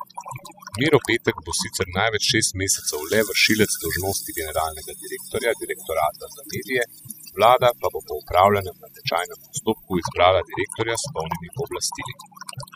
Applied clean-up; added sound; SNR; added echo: classical method spectral subtraction.